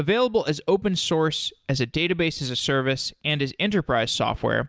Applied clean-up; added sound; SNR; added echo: none; none; none; none.